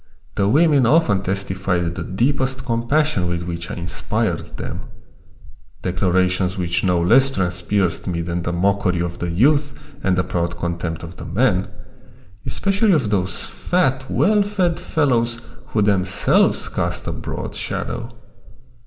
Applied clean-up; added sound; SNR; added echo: none; none; none; reverberation time 0.9 s.